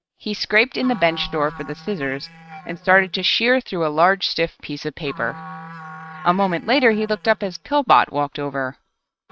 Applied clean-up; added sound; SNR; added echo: neural mask model RNNoise.